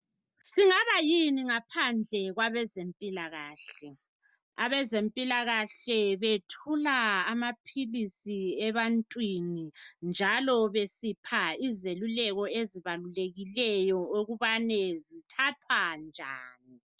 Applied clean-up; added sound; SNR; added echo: none; none; none; none.